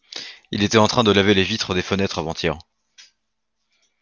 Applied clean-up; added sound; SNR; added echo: none; none; none; none.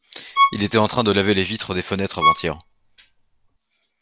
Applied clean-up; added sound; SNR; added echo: none; Bowed string instrument; 0 dB; none.